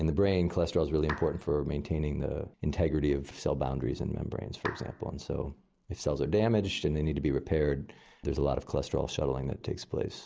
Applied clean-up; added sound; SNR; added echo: none; Clapping; 12 dB; none.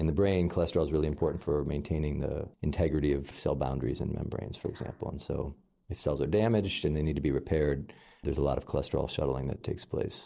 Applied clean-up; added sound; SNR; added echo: neural separator model SepFormer DNS4.